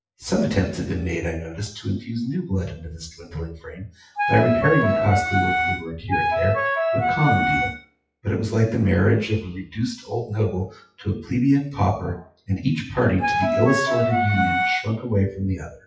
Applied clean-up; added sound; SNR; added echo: classical method WPE with log-MMSE.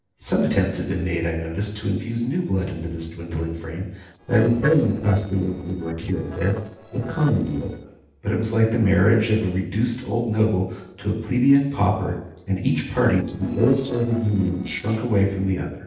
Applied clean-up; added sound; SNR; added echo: neural separator model SepFormer DNS4.